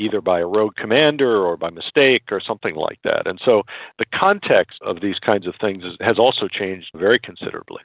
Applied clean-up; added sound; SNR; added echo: none; none; none; none.